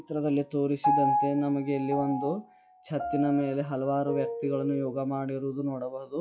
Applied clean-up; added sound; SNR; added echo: classical method log-MMSE.